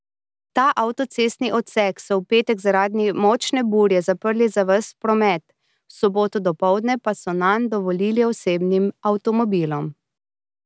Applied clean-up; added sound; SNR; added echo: none; none; none; none.